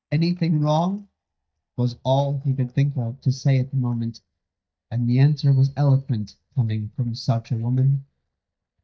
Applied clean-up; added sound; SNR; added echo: neural mask model DeepFilterNet 3.